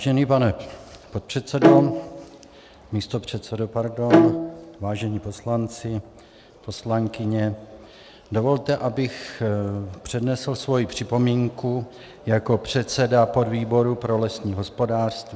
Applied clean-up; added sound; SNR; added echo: none; Bowed string instrument; -2 dB; none.